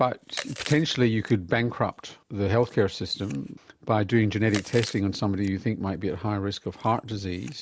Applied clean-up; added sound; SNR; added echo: none; Chewing, mastication; 18 dB; none.